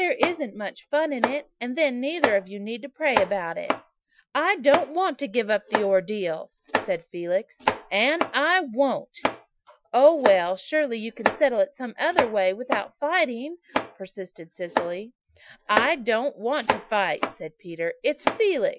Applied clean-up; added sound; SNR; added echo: classical method Wiener filter.